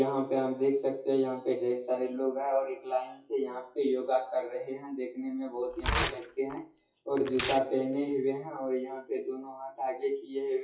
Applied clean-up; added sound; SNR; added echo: classical method WPE with log-MMSE.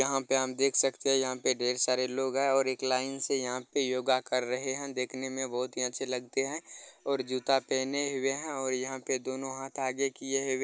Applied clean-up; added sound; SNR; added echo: none; none; none; none.